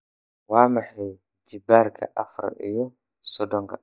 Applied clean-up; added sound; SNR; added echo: neural mask model DeepFilterNet 3.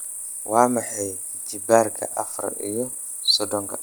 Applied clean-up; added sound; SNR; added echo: none; Cricket; 8 dB; none.